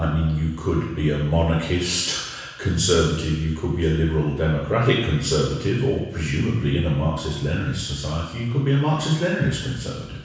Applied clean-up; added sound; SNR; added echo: none; none; none; reverberation time 1.1 s.